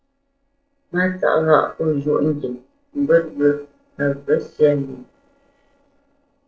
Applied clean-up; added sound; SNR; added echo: neural separator model SepFormer DNS4.